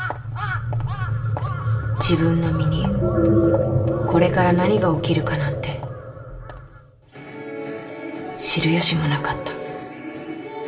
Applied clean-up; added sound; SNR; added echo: none; none; none; reverberation time 0.8 s.